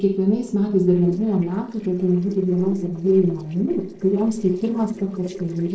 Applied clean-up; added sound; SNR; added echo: neural separator model SepFormer DNS4.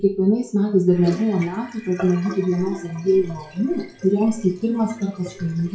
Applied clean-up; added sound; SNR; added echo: classical method WPE with log-MMSE.